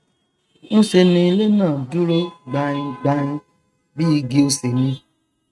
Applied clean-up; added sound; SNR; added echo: neural mask model RNNoise.